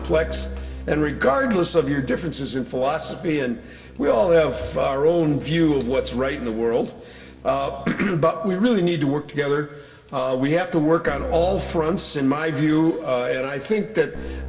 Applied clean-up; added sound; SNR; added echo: none; Keyboard (musical); 16 dB; reverberation time 0.3 s.